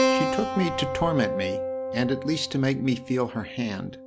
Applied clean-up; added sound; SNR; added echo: none; Keyboard (musical); 2 dB; none.